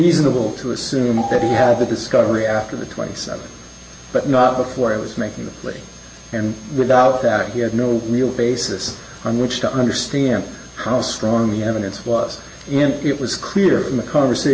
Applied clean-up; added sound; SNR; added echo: none; none; none; none.